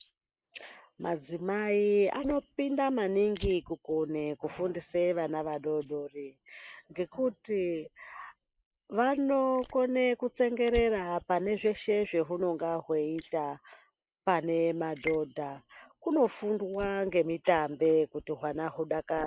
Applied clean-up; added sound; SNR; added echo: neural mask model Resemble Enhance denoiser.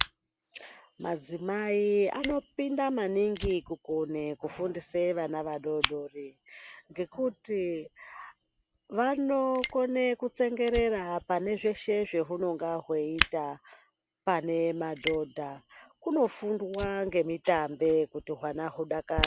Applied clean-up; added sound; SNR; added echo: none; Fire; 11 dB; none.